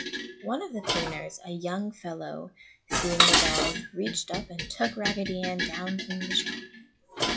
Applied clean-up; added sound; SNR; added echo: classical method log-MMSE.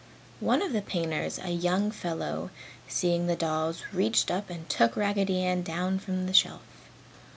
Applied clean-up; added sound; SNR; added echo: none; none; none; none.